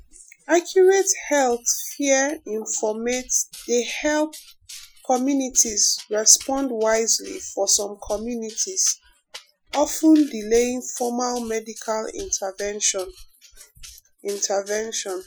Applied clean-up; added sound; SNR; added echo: classical method Wiener filter.